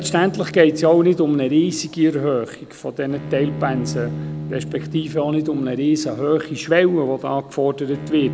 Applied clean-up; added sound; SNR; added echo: none; Bowed string instrument; 13 dB; none.